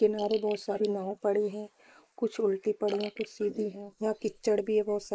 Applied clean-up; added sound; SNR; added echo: neural mask model Resemble Enhance denoiser.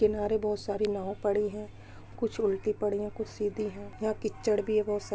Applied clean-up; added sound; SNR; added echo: none; none; none; none.